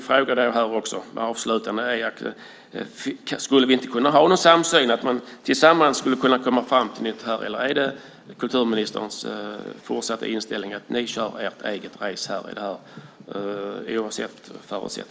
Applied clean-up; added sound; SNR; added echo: none; none; none; none.